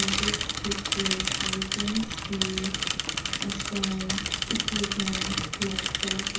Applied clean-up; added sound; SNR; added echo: none; Mechanisms / Bicycle; -4 dB; reverberation time 0.6 s.